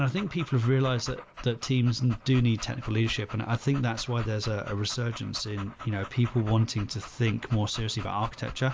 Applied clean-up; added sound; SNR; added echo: none; Dog; 16 dB; none.